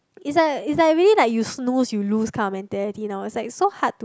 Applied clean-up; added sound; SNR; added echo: none; none; none; none.